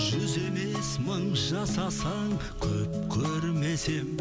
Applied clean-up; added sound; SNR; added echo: none; none; none; none.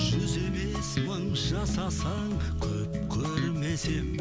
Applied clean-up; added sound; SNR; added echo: none; Bass guitar; 3 dB; none.